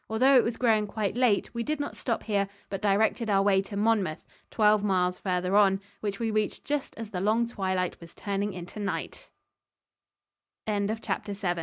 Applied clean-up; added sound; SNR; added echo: none; none; none; none.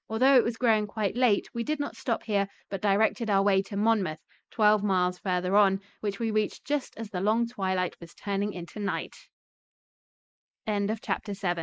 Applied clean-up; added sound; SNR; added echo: neural mask model Resemble Enhance denoiser.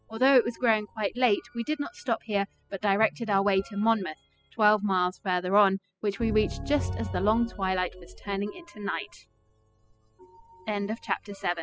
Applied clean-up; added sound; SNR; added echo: classical method spectral subtraction.